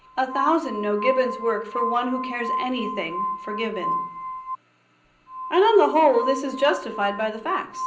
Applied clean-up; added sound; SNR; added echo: none; Glass; 7 dB; reverberation time 0.5 s.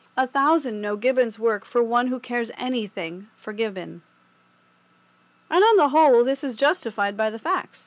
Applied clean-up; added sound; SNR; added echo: none; none; none; none.